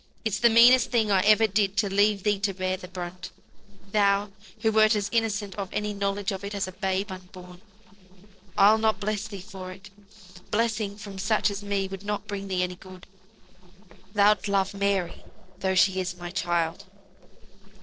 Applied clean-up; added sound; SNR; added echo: neural separator model SepFormer DNS4.